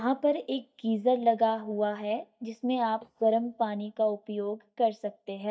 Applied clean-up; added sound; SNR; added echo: neural mask model DeepFilterNet 3.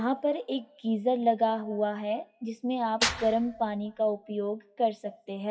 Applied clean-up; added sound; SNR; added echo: classical method WPE with log-MMSE.